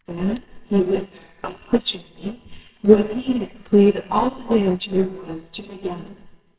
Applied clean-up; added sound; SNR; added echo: neural separator model SepFormer WHAMR!.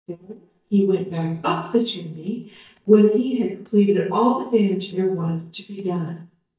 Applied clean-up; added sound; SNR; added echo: neural mask model DeepFilterNet 3.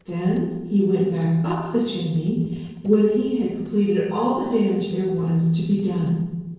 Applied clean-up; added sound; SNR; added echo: neural separator model SepFormer DNS4.